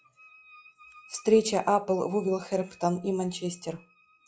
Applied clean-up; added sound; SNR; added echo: classical method log-MMSE.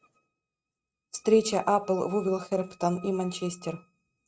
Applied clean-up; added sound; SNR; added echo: neural mask model RNNoise.